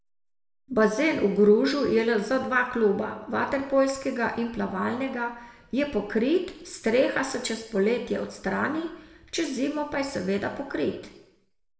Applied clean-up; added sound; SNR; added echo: none; none; none; reverberation time 0.7 s.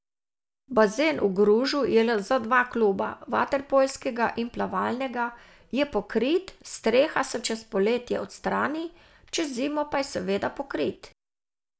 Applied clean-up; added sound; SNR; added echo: none; none; none; none.